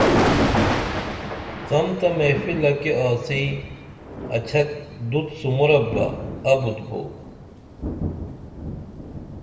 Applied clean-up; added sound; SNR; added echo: none; Thunder; 2 dB; reverberation time 1.2 s.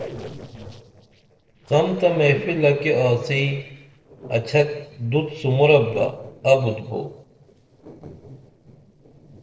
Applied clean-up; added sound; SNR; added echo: neural separator model SepFormer DNS4.